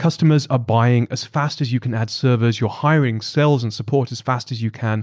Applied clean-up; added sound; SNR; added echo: none; none; none; none.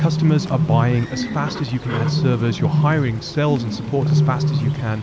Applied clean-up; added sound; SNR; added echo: none; Bird; 0 dB; none.